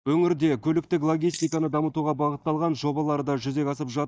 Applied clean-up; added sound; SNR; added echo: neural mask model DeepFilterNet 3.